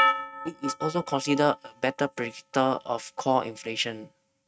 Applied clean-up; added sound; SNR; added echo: neural mask model RNNoise.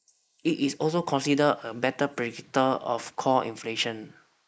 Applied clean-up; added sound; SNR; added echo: neural mask model Resemble Enhance denoiser.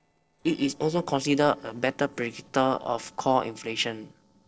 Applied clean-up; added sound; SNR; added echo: neural separator model SepFormer DNS4.